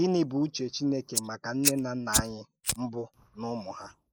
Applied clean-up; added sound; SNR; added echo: neural mask model Resemble Enhance denoiser.